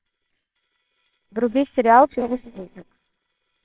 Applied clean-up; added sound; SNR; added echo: neural separator model SepFormer WHAMR!.